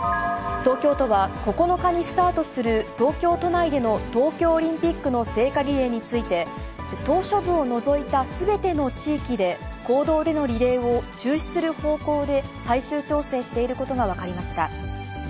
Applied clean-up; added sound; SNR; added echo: none; none; none; none.